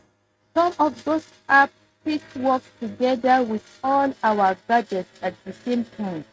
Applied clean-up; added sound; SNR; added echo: neural mask model RNNoise.